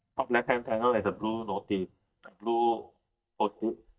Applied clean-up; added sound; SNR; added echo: neural mask model DeepFilterNet 3.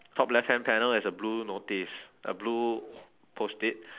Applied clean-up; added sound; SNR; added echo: none; none; none; none.